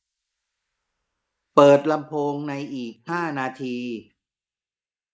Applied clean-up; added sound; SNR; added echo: neural mask model Resemble Enhance denoiser.